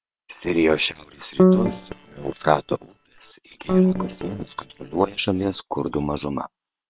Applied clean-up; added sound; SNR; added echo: neural separator model SepFormer WHAM!.